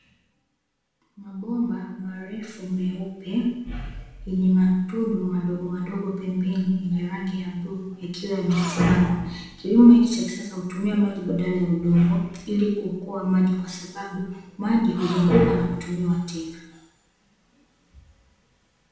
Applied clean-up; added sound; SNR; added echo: none; Gasp; 15 dB; reverberation time 0.9 s.